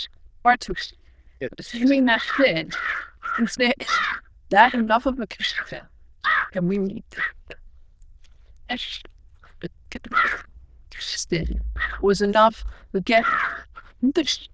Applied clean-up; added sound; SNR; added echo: neural diffusion model UNIVERSE++.